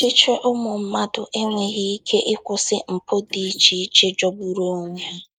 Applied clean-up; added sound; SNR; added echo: neural mask model Resemble Enhance denoiser.